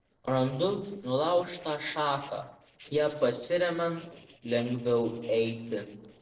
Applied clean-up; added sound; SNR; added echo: neural separator model SepFormer DNS4.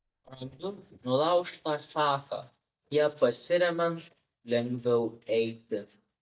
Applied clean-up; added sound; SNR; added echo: neural mask model DeepFilterNet 3.